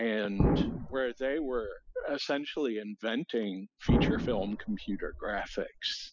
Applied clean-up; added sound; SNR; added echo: classical method spectral subtraction.